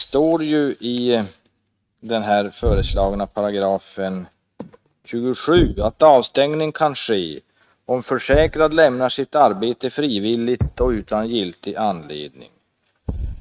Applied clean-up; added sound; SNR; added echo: neural mask model RNNoise.